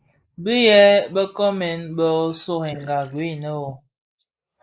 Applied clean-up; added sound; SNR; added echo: neural mask model Resemble Enhance denoiser.